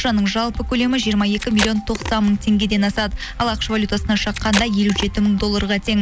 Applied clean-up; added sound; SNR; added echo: none; Packing tape, duct tape; 10 dB; none.